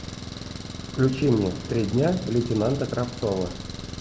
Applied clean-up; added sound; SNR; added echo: none; Engine; 11 dB; none.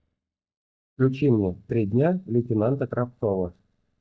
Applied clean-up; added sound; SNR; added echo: neural mask model DeepFilterNet 3.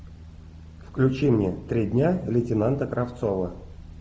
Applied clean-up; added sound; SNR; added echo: none; none; none; none.